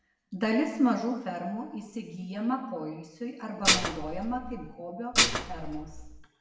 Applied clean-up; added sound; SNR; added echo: none; Dishes, pots, and pans; -3 dB; reverberation time 0.9 s.